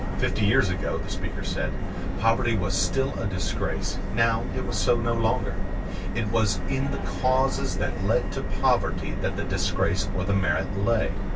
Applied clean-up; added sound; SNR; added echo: none; Subway, metro, underground; 0 dB; reverberation time 0.1 s.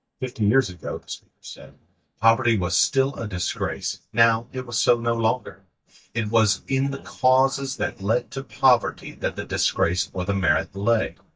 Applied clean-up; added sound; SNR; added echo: neural mask model DeepFilterNet 3.